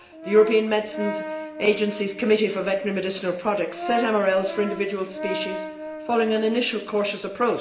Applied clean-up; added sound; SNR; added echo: none; Brass instrument; 11 dB; reverberation time 0.8 s.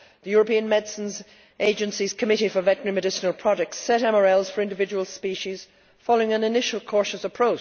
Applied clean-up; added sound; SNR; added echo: none; none; none; none.